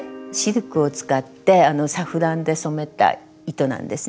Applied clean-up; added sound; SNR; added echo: none; none; none; none.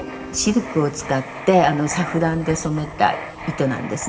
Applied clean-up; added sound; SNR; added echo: none; Writing; 13 dB; reverberation time 2.9 s.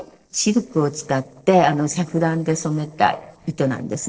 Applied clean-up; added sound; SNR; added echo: neural separator model SepFormer DNS4.